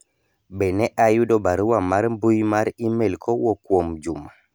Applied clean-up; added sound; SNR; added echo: none; none; none; none.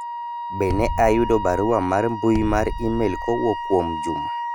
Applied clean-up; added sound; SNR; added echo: none; Wind instrument, woodwind instrument + Bass drum; 5 dB; none.